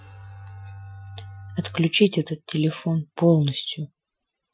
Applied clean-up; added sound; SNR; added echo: classical method Wiener filter.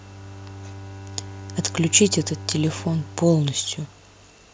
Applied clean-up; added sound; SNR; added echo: none; Bowed string instrument; 13 dB; none.